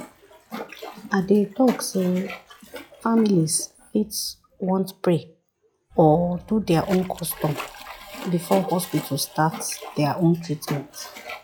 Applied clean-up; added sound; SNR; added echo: classical method log-MMSE.